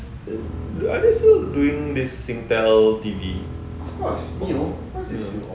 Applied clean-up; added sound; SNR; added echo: none; Bowed string instrument; 13 dB; none.